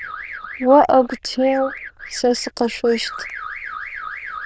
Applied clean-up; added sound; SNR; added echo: neural diffusion model UNIVERSE++.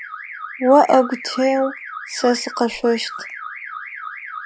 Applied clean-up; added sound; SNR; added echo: classical method log-MMSE.